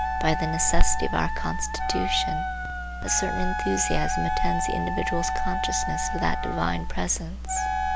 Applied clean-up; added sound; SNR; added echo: none; Wind instrument, woodwind instrument + Wind instrument, woodwind instrument; 5 dB; none.